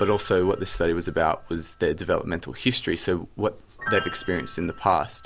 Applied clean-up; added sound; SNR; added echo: none; Piano; 15 dB; none.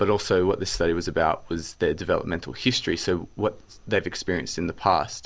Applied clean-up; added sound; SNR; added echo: none; none; none; none.